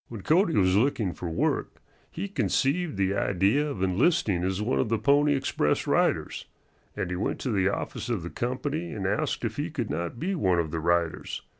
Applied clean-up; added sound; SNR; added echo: none; none; none; none.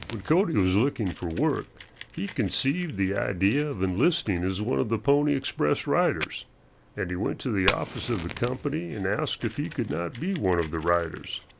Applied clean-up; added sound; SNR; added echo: none; Fire; 13 dB; none.